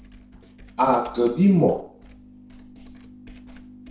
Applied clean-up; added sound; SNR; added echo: neural separator model SepFormer DNS4.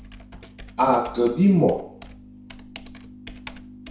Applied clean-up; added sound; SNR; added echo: none; Computer keyboard; 20 dB; reverberation time 0.6 s.